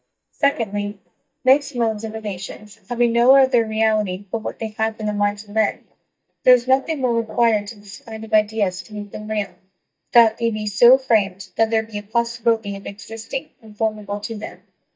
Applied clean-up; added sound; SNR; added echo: neural mask model DeepFilterNet 3.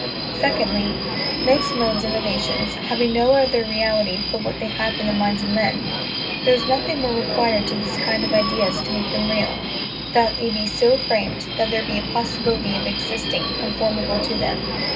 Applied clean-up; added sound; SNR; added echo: none; Subway, metro, underground; 3 dB; reverberation time 0.4 s.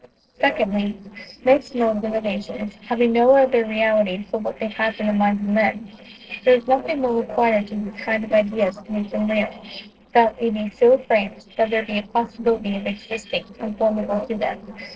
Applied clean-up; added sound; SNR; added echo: neural separator model SepFormer DNS4.